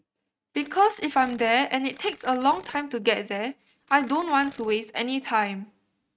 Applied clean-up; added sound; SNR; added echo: neural mask model RNNoise.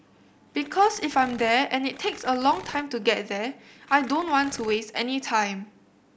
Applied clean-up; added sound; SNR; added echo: none; Tearing; 20 dB; none.